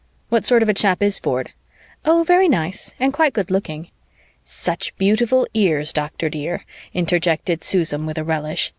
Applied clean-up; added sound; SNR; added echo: none; none; none; none.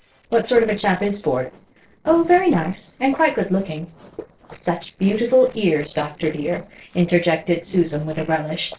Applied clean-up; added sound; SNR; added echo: neural separator model SepFormer DNS4.